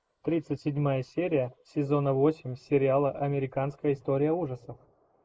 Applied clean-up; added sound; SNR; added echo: neural mask model Resemble Enhance denoiser.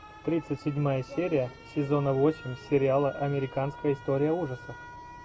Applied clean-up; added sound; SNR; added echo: none; Alarm; 19 dB; none.